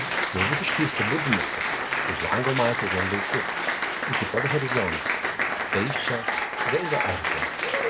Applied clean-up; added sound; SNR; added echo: none; Chink, clink + Applause; -3 dB; none.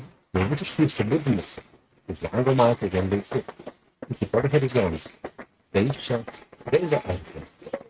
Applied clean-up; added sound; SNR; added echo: neural mask model RNNoise.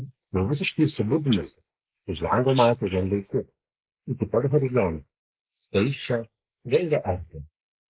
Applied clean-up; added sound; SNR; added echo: neural mask model Resemble Enhance denoiser.